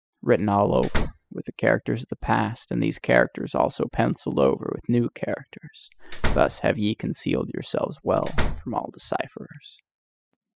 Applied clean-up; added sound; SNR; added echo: classical method spectral subtraction.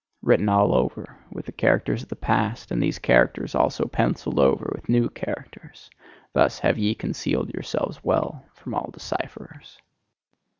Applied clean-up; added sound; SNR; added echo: none; none; none; none.